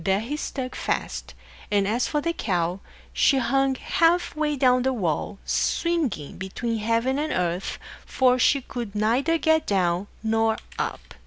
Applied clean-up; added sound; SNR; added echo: none; none; none; none.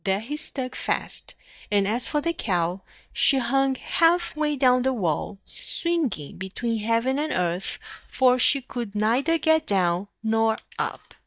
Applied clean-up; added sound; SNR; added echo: neural mask model DeepFilterNet 3.